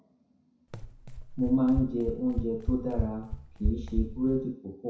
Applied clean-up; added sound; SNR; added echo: none; Run; 3 dB; reverberation time 0.6 s.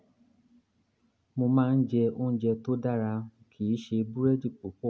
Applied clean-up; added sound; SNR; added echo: none; none; none; none.